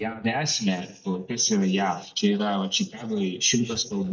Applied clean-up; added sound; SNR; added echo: neural mask model DeepFilterNet 3.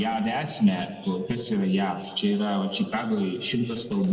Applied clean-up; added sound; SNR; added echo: neural separator model SepFormer DNS4.